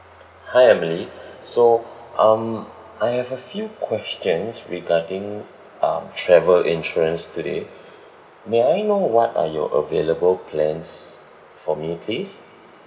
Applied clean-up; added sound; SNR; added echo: none; none; none; none.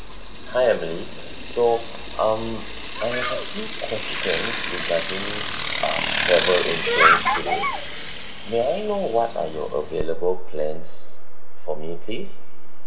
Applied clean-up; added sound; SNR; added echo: none; Bicycle; -4 dB; reverberation time 0.5 s.